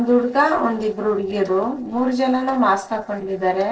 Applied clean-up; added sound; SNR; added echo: neural separator model SepFormer DNS4.